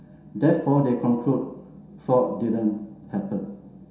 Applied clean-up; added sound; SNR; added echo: none; none; none; reverberation time 0.7 s.